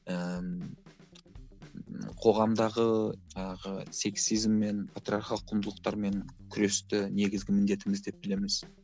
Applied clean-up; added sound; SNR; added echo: none; none; none; none.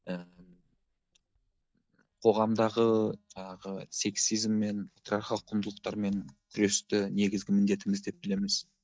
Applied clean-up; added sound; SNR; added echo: neural mask model DeepFilterNet 3.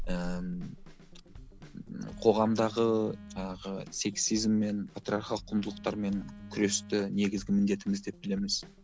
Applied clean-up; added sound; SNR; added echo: none; Telephone; 14 dB; none.